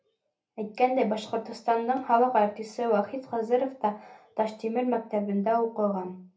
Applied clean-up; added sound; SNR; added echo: none; none; none; reverberation time 0.3 s.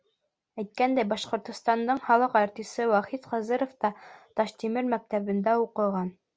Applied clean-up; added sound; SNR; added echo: none; none; none; none.